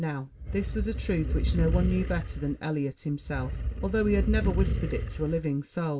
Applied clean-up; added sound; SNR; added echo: none; Animal; 0 dB; none.